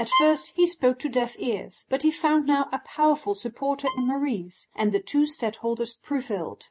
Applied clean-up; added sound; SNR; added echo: neural mask model RNNoise.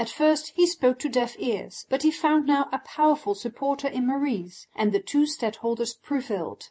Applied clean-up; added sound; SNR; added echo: none; none; none; none.